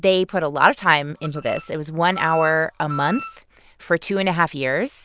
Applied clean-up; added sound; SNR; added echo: neural diffusion model UNIVERSE++.